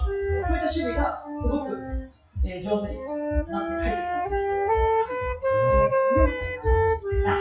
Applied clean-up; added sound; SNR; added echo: classical method WPE with log-MMSE.